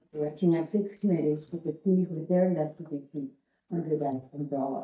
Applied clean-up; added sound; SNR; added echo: neural mask model DeepFilterNet 3.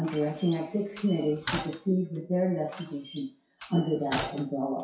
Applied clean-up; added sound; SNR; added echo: classical method WPE with log-MMSE.